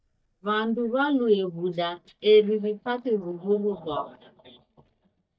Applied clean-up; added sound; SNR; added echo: neural mask model DeepFilterNet 3.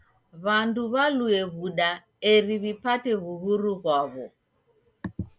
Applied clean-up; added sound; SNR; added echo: none; none; none; none.